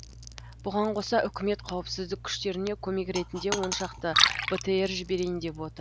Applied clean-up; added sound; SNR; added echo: none; Coin (dropping) + Liquid; 3 dB; none.